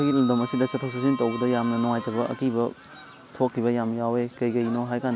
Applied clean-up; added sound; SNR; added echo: none; Sliding door; 16 dB; none.